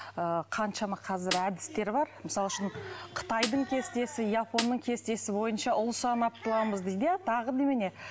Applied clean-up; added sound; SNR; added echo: none; Snare drum; 7 dB; none.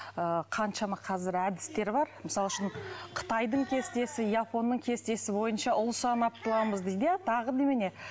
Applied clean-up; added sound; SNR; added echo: none; none; none; none.